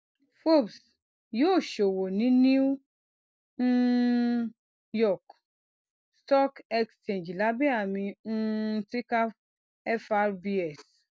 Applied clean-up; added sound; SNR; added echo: none; none; none; none.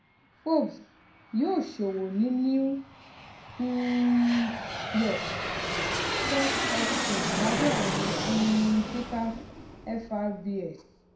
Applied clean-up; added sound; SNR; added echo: none; Aircraft; 4 dB; reverberation time 0.4 s.